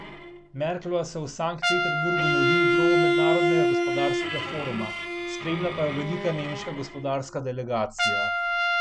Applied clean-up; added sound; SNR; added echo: none; Trumpet + Bowed string instrument; -4 dB; none.